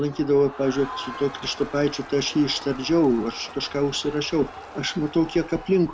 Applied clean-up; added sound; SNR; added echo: none; Crowd; 15 dB; none.